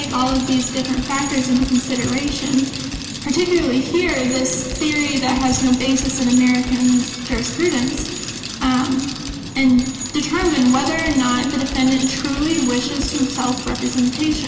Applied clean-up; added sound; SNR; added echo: none; Bicycle; 10 dB; reverberation time 2.5 s.